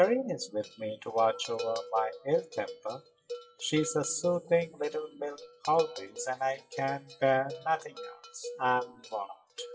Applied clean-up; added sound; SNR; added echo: classical method WPE with log-MMSE.